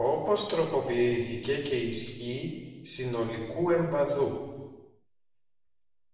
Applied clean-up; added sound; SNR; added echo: none; none; none; reverberation time 1.1 s.